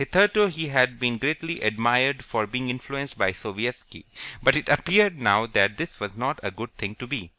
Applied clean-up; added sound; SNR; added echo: none; none; none; none.